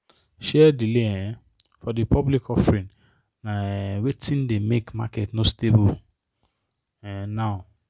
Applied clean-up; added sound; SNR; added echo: none; none; none; none.